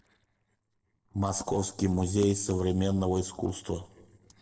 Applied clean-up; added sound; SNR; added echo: neural separator model SepFormer DNS4.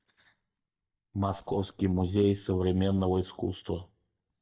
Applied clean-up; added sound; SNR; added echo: neural mask model DeepFilterNet 3.